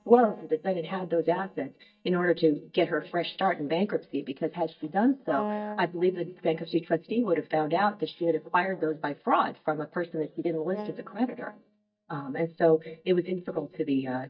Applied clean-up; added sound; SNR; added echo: neural mask model DeepFilterNet 3.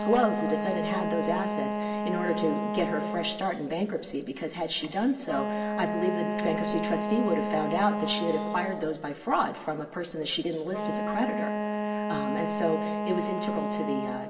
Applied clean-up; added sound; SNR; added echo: none; Wind instrument, woodwind instrument; 1 dB; reverberation time 2.7 s.